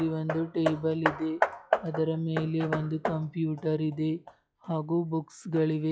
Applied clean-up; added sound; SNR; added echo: classical method log-MMSE.